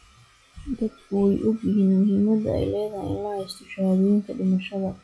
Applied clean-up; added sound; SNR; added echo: classical method log-MMSE.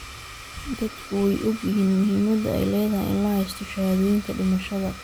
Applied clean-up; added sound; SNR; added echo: none; Domestic sounds, home sounds; 16 dB; none.